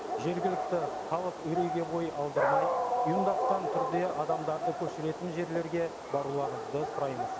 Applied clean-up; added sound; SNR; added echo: none; Dog; 0 dB; none.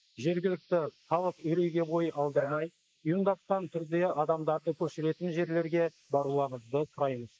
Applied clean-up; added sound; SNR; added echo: neural mask model Resemble Enhance denoiser.